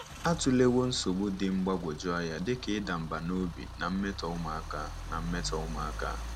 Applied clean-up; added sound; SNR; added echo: none; Idling / Engine starting / Accelerating, revving, vroom / Car; 9 dB; none.